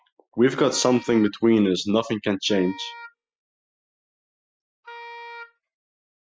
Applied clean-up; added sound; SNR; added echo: classical method spectral subtraction.